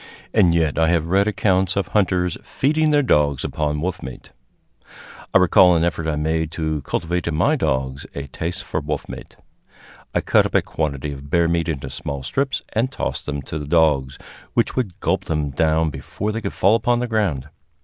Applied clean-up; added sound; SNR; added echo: none; none; none; none.